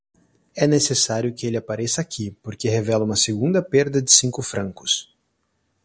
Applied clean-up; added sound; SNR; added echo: none; none; none; none.